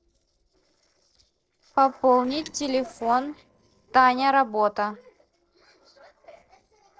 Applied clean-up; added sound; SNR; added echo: neural separator model SepFormer DNS4.